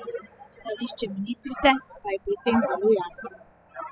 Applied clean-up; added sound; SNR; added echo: classical method spectral subtraction.